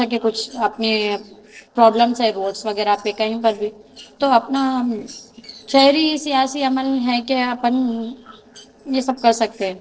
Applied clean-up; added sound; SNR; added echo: neural separator model SepFormer DNS4.